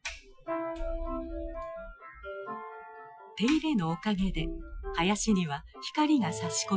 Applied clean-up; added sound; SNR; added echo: classical method Wiener filter.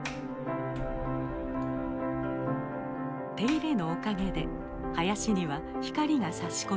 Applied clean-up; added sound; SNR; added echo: none; Sliding door; 12 dB; none.